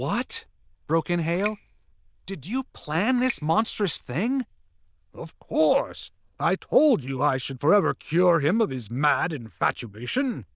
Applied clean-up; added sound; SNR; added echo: neural diffusion model UNIVERSE++.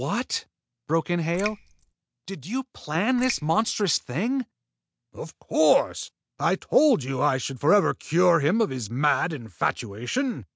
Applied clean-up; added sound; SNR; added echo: none; Raindrop; 13 dB; none.